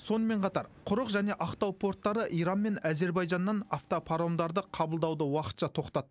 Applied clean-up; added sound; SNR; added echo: none; none; none; none.